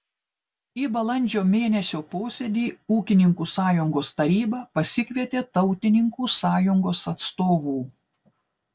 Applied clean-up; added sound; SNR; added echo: none; none; none; none.